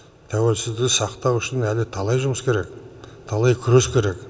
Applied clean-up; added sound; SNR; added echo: none; none; none; none.